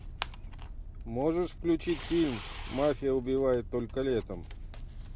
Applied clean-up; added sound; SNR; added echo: none; Tearing; 13 dB; none.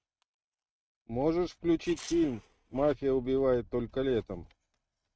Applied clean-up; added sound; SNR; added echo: neural mask model RNNoise.